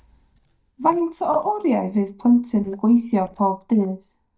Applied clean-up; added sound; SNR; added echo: neural mask model DeepFilterNet 3.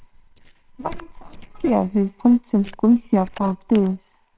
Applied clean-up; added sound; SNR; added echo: neural separator model SepFormer WHAMR!.